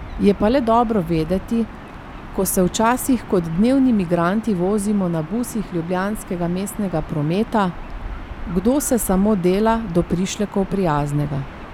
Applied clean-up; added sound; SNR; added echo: none; Gull, seagull / Ocean; 13 dB; none.